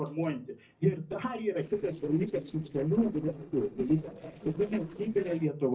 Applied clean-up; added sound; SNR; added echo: neural separator model SepFormer DNS4.